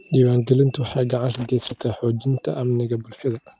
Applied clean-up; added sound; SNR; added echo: neural mask model RNNoise.